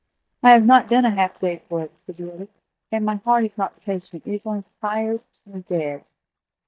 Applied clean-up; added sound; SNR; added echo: neural mask model DeepFilterNet 3.